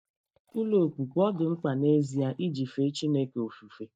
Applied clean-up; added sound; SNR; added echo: neural mask model DeepFilterNet 3.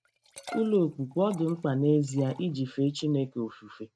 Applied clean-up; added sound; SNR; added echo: neural mask model RNNoise.